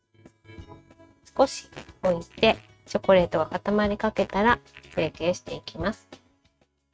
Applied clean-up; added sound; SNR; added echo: neural mask model RNNoise.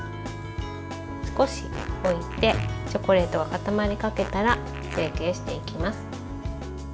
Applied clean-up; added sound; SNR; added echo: none; Wind instrument, woodwind instrument + Fart; 14 dB; none.